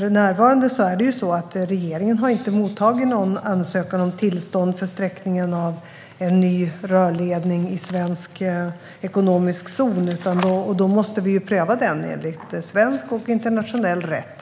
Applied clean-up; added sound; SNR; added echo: none; none; none; none.